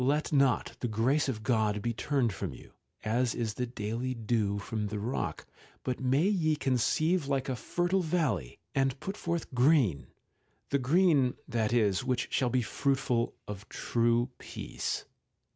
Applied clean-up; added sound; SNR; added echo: none; none; none; none.